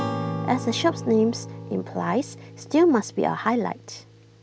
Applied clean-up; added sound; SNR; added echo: none; Acoustic guitar / Strum; 10 dB; none.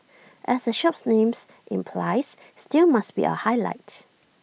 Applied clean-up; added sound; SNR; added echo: none; none; none; none.